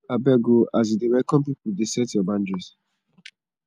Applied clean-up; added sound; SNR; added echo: none; none; none; none.